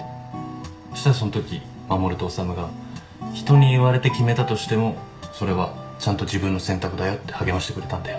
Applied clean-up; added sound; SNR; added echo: none; none; none; reverberation time 0.4 s.